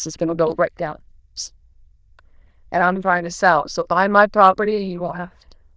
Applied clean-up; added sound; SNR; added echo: neural diffusion model UNIVERSE++.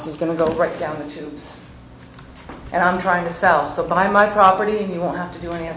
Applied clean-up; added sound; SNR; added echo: none; none; none; none.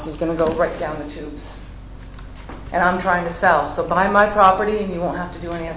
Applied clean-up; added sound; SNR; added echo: none; Mechanical fan; 17 dB; none.